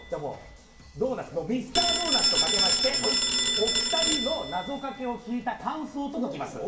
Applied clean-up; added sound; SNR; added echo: none; Telephone; -3 dB; reverberation time 0.8 s.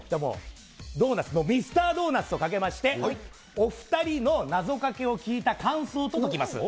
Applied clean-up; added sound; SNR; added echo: none; none; none; none.